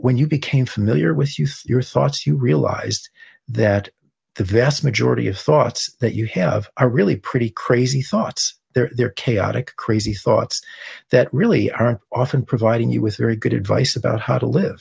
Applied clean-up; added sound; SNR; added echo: none; none; none; none.